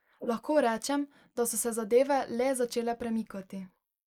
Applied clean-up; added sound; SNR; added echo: neural mask model Resemble Enhance denoiser.